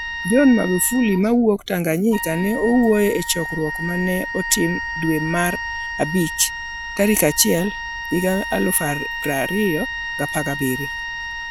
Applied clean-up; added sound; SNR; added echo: none; Wind instrument, woodwind instrument; 8 dB; none.